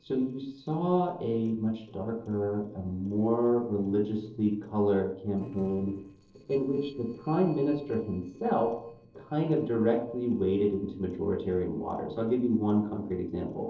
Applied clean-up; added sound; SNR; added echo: neural separator model SepFormer DNS4.